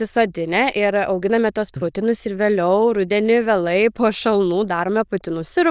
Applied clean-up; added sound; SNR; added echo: neural diffusion model UNIVERSE++.